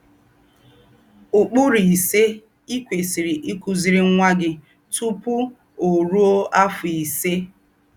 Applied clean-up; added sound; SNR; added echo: none; none; none; none.